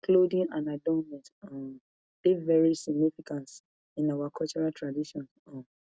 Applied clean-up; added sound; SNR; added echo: none; none; none; none.